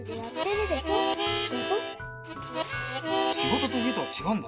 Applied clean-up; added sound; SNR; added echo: none; Harmonica; -1 dB; none.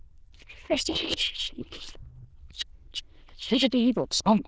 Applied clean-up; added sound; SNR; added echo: neural diffusion model UNIVERSE++.